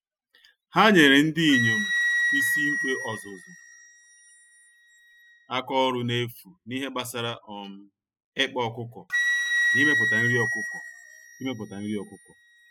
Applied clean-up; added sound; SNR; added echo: classical method spectral subtraction.